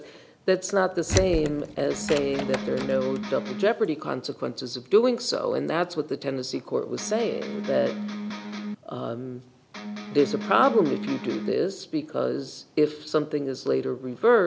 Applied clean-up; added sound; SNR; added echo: none; Door + Electric guitar; 7 dB; none.